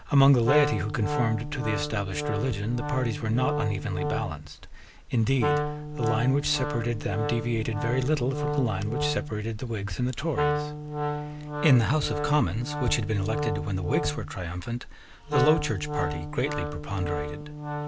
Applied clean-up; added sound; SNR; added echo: none; Wind instrument, woodwind instrument; 4 dB; none.